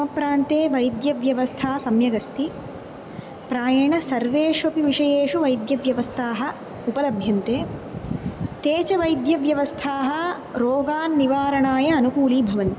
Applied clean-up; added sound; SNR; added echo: none; none; none; none.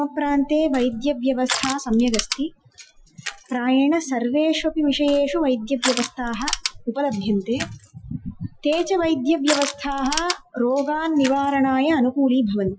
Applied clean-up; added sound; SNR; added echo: classical method Wiener filter.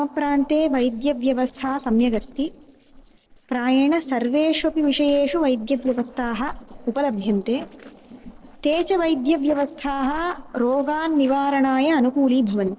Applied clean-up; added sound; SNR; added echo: neural separator model SepFormer DNS4.